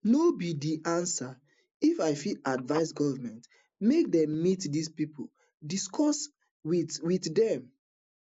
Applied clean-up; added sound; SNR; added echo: neural mask model Resemble Enhance denoiser.